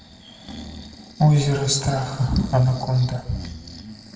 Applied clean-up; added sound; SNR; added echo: none; Breathing; 16 dB; reverberation time 1.3 s.